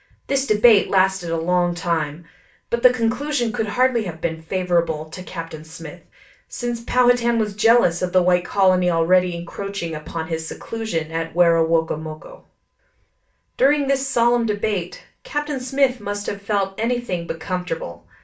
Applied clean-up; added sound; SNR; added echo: none; none; none; reverberation time 0.3 s.